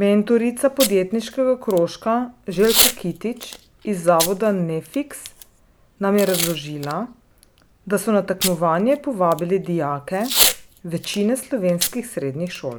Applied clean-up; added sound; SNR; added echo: none; Packing tape, duct tape / Tearing; 6 dB; none.